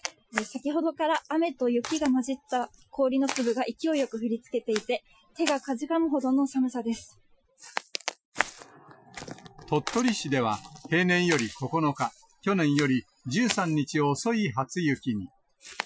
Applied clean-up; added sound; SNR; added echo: classical method Wiener filter.